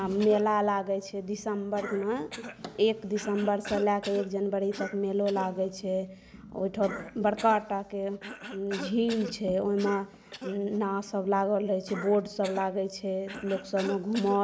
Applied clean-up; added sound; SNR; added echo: none; Cough; 15 dB; none.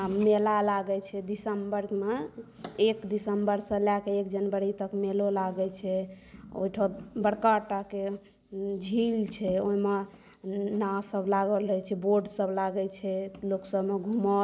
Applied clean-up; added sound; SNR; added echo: none; none; none; none.